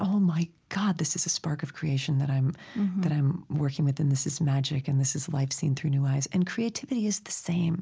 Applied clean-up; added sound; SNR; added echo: none; none; none; none.